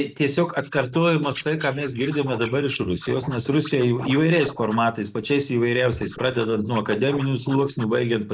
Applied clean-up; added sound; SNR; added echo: neural mask model Resemble Enhance denoiser.